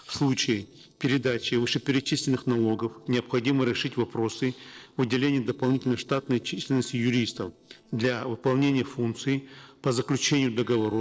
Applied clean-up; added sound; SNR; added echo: neural separator model SepFormer DNS4.